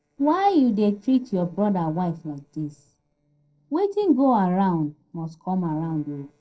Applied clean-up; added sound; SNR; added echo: neural separator model SepFormer DNS4.